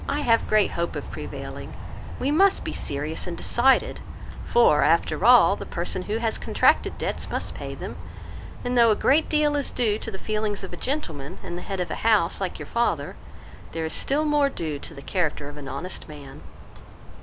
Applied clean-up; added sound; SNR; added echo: none; Aircraft; 12 dB; none.